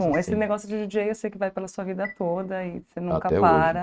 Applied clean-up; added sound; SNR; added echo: neural mask model RNNoise.